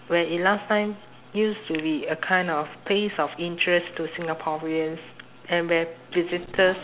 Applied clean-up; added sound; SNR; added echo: none; none; none; none.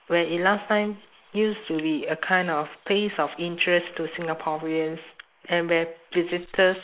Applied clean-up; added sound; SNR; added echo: neural mask model Resemble Enhance denoiser.